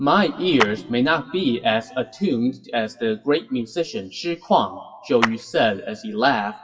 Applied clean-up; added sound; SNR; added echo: classical method WPE with log-MMSE.